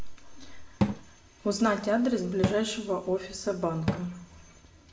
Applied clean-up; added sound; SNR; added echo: none; Cupboard open or close / Drawer open or close; 6 dB; reverberation time 0.7 s.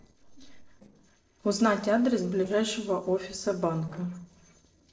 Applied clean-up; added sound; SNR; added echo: neural separator model SepFormer DNS4.